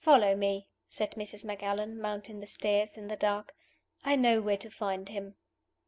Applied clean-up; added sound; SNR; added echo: none; none; none; none.